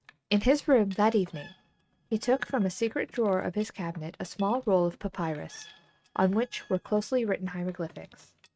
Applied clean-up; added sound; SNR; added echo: neural mask model RNNoise.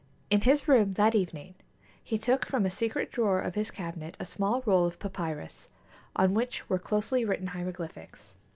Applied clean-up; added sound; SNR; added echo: none; none; none; none.